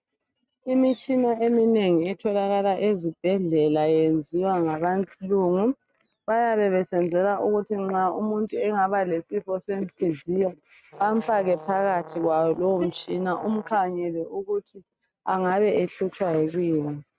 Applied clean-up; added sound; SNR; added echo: neural mask model RNNoise.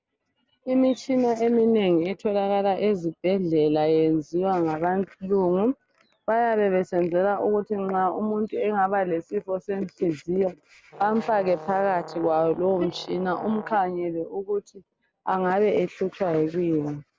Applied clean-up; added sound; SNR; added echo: none; Brass instrument; 16 dB; none.